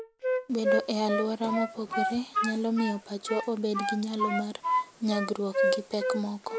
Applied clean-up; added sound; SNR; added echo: none; Wind instrument, woodwind instrument; 0 dB; none.